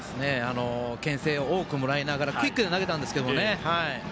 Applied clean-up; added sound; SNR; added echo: none; none; none; none.